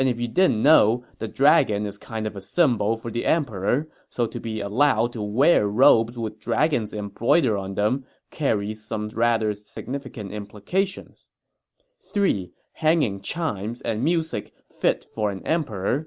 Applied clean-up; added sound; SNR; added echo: none; none; none; none.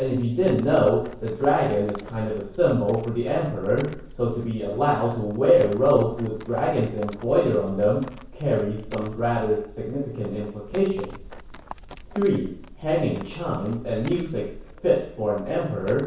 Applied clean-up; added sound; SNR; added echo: none; Livestock, farm animals, working animals; 16 dB; reverberation time 0.6 s.